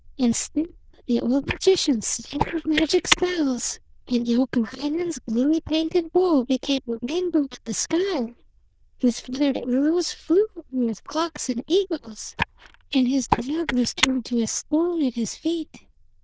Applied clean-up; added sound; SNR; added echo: neural diffusion model UNIVERSE++.